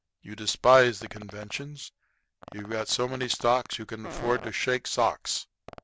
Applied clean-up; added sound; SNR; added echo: none; Fart; 19 dB; none.